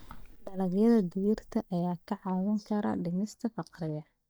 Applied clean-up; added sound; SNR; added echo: neural mask model DeepFilterNet 3.